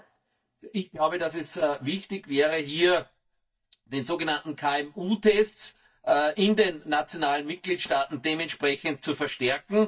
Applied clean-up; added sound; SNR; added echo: neural mask model DeepFilterNet 3.